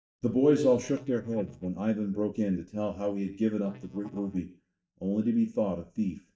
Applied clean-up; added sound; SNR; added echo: neural mask model DeepFilterNet 3.